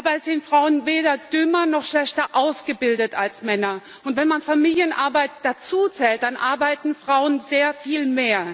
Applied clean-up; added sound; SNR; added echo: none; none; none; none.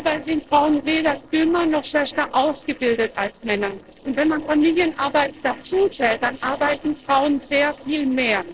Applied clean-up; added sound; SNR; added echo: neural separator model SepFormer DNS4.